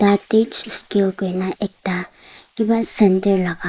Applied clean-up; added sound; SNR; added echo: neural mask model Resemble Enhance denoiser.